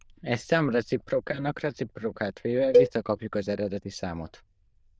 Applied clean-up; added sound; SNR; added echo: neural diffusion model UNIVERSE++.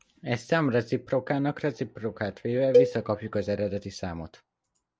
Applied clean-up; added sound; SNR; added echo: none; Cowbell; -1 dB; none.